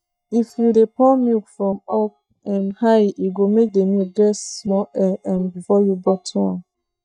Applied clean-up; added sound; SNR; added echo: neural mask model DeepFilterNet 3.